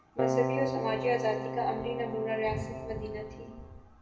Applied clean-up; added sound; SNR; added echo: none; Keyboard (musical); 2 dB; reverberation time 1.2 s.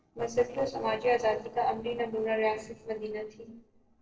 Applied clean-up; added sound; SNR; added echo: neural separator model SepFormer DNS4.